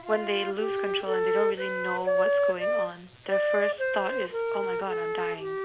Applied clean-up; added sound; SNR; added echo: none; Wind instrument, woodwind instrument; -5 dB; none.